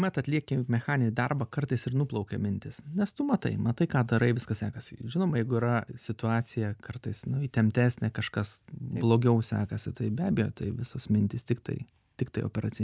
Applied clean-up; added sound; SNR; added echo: none; none; none; none.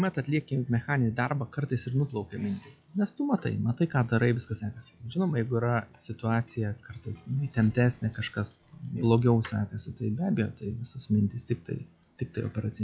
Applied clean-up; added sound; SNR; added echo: classical method log-MMSE.